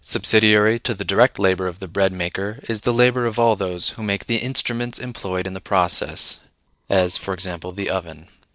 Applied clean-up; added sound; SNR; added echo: neural separator model SepFormer DNS4.